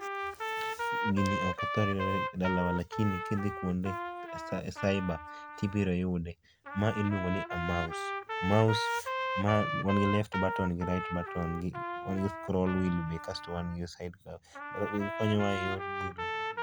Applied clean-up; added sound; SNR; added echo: none; Trumpet; 4 dB; none.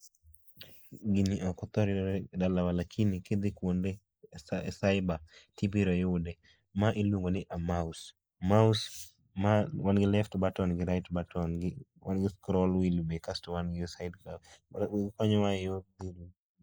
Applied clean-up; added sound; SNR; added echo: neural mask model Resemble Enhance denoiser.